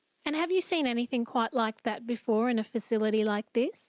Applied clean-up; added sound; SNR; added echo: none; none; none; none.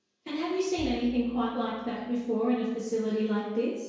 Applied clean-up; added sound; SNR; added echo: none; Bowed string instrument; 20 dB; reverberation time 1.0 s.